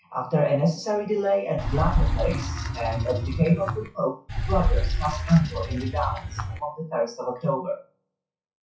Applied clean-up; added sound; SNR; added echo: classical method WPE with log-MMSE.